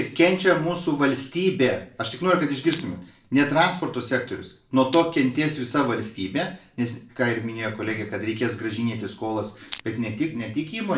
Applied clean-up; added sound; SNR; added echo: none; Crushing; 10 dB; reverberation time 0.4 s.